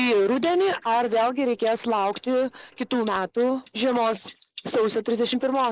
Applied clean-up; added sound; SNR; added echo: neural mask model Resemble Enhance denoiser.